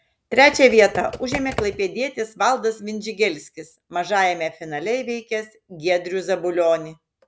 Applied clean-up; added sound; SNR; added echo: none; Computer keyboard; 12 dB; none.